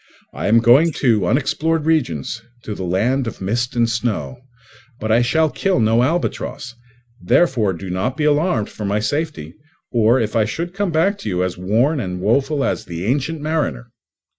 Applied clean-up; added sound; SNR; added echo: neural mask model Resemble Enhance denoiser.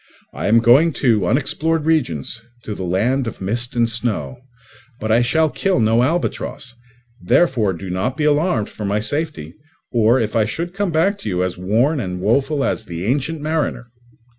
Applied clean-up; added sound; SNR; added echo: none; none; none; none.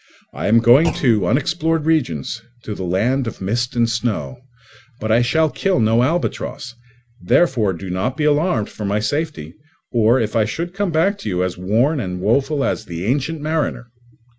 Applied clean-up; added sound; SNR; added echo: none; Thump, thud; 16 dB; none.